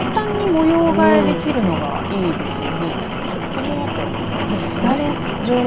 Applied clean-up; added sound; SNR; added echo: none; Rain; 5 dB; none.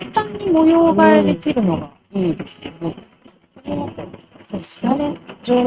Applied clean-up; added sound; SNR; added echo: neural mask model RNNoise.